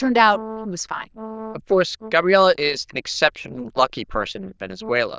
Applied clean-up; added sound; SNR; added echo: neural diffusion model UNIVERSE++.